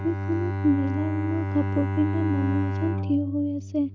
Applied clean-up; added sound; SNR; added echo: none; Bowed string instrument; 1 dB; none.